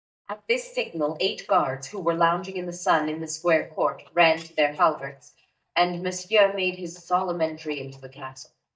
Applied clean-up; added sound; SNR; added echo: neural mask model DeepFilterNet 3.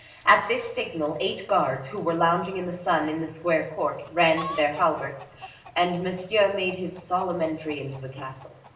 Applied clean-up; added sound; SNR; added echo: none; Chicken, rooster; 19 dB; reverberation time 0.7 s.